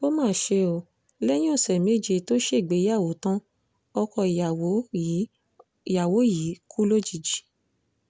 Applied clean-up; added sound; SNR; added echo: none; none; none; none.